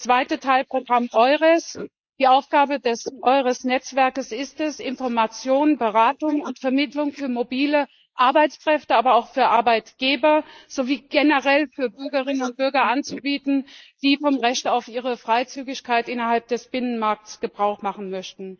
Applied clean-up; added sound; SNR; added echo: neural mask model Resemble Enhance denoiser.